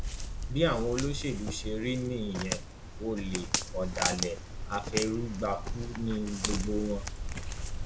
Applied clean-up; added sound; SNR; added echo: none; Walk, footsteps; 2 dB; none.